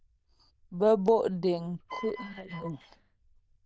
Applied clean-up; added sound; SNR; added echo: neural diffusion model UNIVERSE++.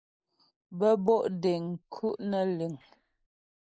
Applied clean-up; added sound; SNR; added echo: neural mask model Resemble Enhance denoiser.